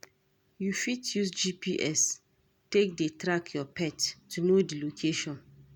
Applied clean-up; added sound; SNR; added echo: none; none; none; none.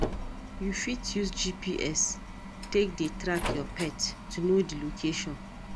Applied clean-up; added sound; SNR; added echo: none; Slam; 5 dB; none.